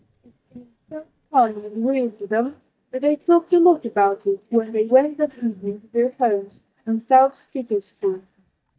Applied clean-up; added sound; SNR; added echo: neural mask model DeepFilterNet 3.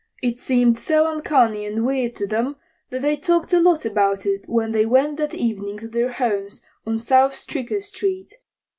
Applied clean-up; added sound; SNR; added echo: none; none; none; none.